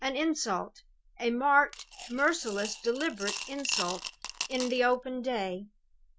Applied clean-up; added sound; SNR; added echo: none; Coin (dropping) / Glass; 8 dB; none.